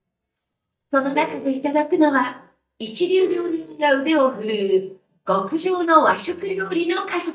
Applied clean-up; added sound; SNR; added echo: neural mask model DeepFilterNet 3.